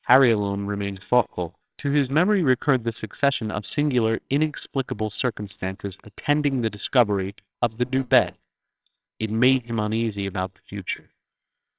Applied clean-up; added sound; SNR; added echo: neural separator model SepFormer WHAMR!.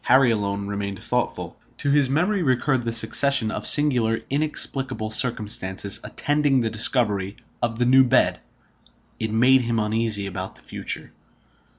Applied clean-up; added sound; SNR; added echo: none; none; none; none.